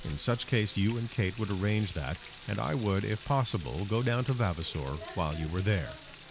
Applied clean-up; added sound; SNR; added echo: none; Frying (food); 17 dB; none.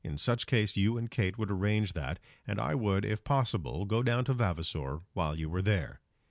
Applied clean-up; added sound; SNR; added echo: none; none; none; none.